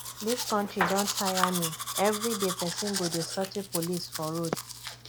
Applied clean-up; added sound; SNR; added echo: none; Domestic sounds, home sounds; 3 dB; none.